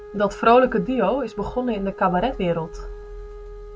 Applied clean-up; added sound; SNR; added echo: none; Wind instrument, woodwind instrument; 18 dB; none.